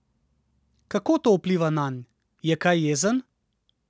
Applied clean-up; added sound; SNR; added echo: none; none; none; none.